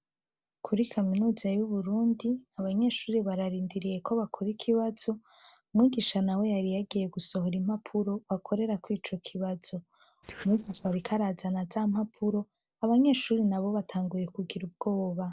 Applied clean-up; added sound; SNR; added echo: neural separator model SepFormer DNS4.